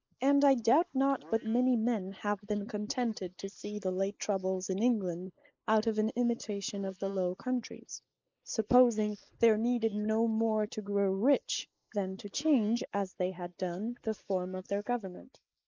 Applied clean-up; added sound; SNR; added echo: neural mask model Resemble Enhance denoiser.